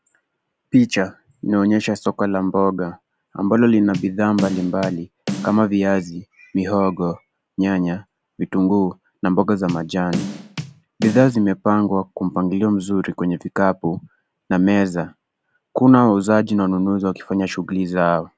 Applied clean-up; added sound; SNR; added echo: none; Bass drum / Snare drum; 10 dB; none.